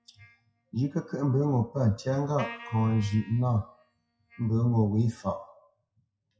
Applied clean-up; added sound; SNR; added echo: classical method WPE with log-MMSE.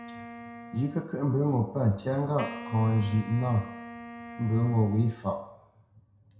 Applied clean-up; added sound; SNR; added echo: none; Wind instrument, woodwind instrument; 15 dB; reverberation time 0.6 s.